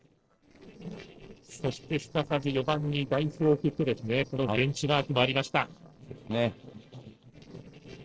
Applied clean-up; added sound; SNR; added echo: neural separator model SepFormer DNS4.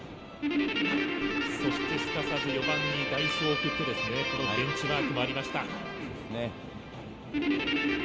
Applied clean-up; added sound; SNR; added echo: none; Guitar; -3 dB; reverberation time 0.5 s.